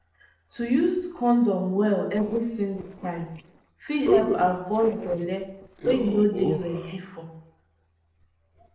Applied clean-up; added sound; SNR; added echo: neural separator model SepFormer DNS4.